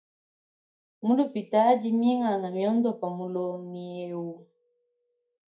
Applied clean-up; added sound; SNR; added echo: neural mask model DeepFilterNet 3.